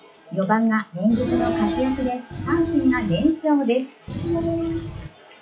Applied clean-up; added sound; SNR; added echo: classical method WPE with log-MMSE.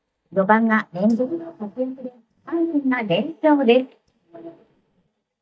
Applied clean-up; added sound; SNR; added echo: neural mask model DeepFilterNet 3.